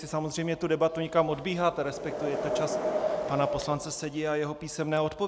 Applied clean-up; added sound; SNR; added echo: none; Wind; 5 dB; none.